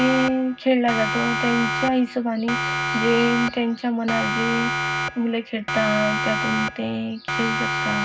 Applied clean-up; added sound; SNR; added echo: none; Siren; 2 dB; reverberation time 0.4 s.